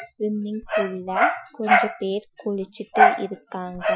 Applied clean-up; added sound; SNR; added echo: classical method Wiener filter.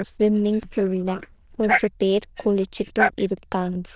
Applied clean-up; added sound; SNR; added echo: neural diffusion model UNIVERSE++.